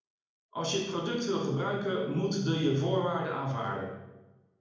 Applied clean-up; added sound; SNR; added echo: none; none; none; reverberation time 0.9 s.